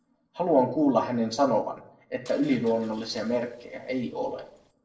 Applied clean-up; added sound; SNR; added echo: neural separator model SepFormer DNS4.